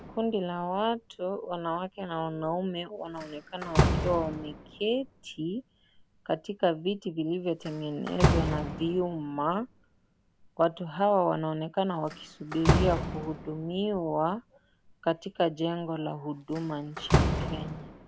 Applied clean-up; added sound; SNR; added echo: none; Slam; 2 dB; none.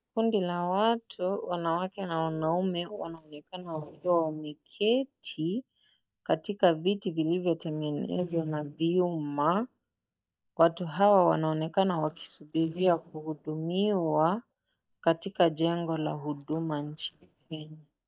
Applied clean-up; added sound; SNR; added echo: neural mask model DeepFilterNet 3.